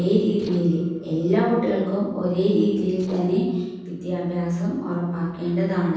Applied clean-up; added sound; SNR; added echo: neural separator model SepFormer DNS4.